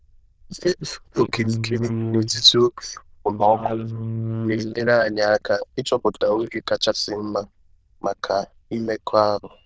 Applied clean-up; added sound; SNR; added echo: neural diffusion model UNIVERSE++.